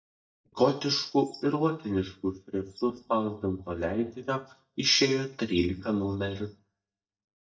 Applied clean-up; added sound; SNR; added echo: neural mask model DeepFilterNet 3.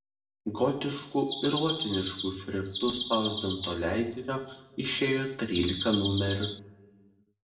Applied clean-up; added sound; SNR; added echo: none; Bird vocalization, bird call, bird song; 2 dB; reverberation time 0.9 s.